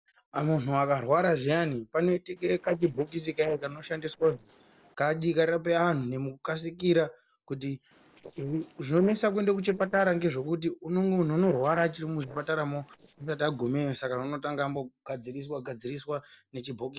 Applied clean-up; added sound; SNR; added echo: neural separator model SepFormer DNS4.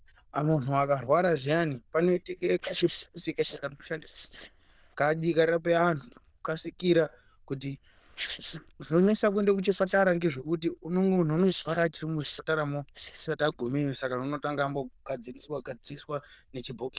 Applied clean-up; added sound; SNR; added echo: neural diffusion model UNIVERSE++.